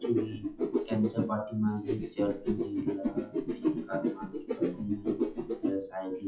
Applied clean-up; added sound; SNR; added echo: classical method WPE with log-MMSE.